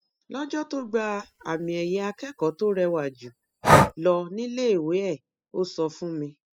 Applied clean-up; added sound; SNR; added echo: classical method spectral subtraction.